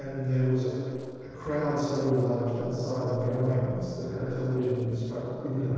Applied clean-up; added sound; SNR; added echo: neural separator model SepFormer DNS4.